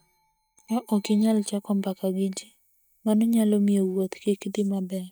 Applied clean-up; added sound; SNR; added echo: neural mask model DeepFilterNet 3.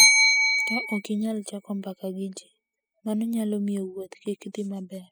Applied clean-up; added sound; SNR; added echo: classical method spectral subtraction.